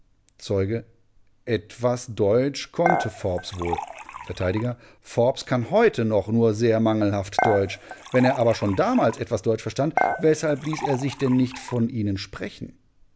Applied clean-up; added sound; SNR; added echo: none; Dishes, pots, and pans / Chink, clink; 6 dB; none.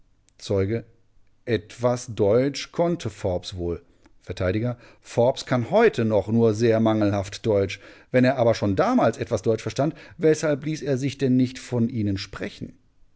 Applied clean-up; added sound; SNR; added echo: none; none; none; none.